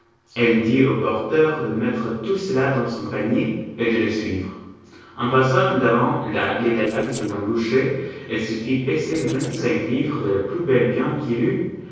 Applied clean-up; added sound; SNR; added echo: neural separator model SepFormer DNS4.